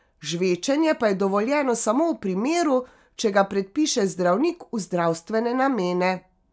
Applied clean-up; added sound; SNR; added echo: none; none; none; none.